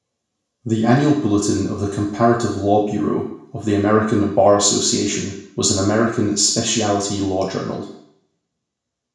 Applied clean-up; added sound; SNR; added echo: none; none; none; reverberation time 0.6 s.